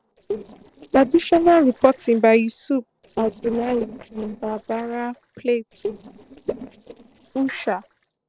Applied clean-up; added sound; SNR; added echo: neural separator model SepFormer DNS4.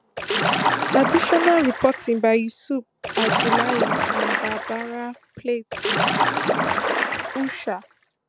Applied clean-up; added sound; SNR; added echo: none; Splash, splatter; -1 dB; none.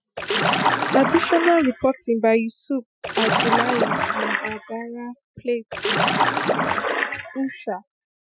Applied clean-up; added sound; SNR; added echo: classical method Wiener filter.